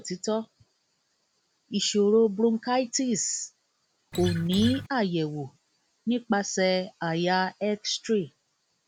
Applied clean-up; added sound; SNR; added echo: none; Acoustic guitar; 5 dB; none.